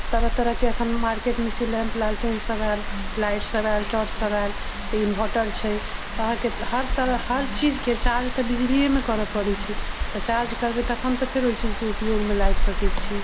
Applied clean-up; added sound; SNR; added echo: none; Rain; 0 dB; none.